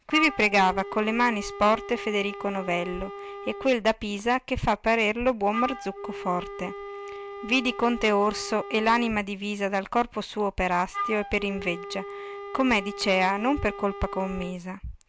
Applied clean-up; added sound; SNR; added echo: none; Wind instrument, woodwind instrument; 12 dB; none.